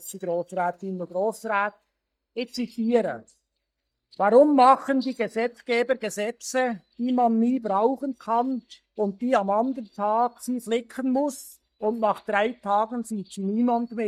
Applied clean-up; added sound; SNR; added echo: neural mask model DeepFilterNet 3.